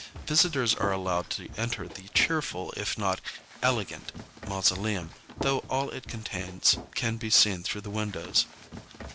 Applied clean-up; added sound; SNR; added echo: none; Run; 14 dB; none.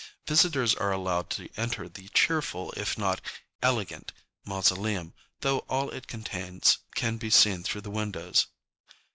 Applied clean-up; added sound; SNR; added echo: none; none; none; none.